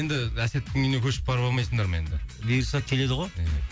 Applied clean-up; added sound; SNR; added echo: none; none; none; none.